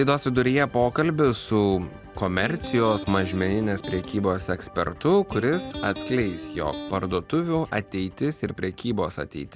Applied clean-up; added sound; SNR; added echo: none; Electric guitar; 11 dB; none.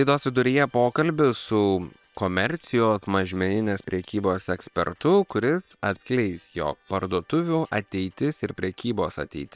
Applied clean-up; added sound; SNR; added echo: neural separator model SepFormer WHAM!.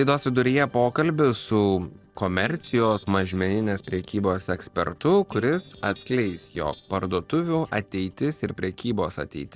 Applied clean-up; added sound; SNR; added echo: neural separator model SepFormer DNS4.